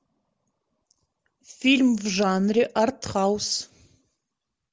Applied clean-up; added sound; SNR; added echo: none; none; none; none.